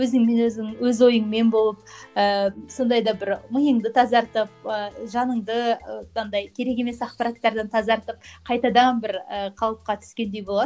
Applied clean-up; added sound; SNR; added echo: none; none; none; none.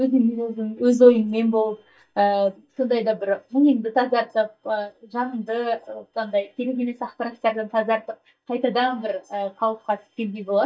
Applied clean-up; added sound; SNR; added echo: neural mask model DeepFilterNet 3.